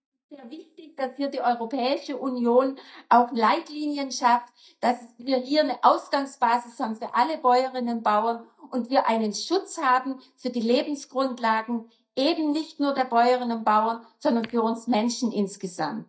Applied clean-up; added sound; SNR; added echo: neural mask model DeepFilterNet 3.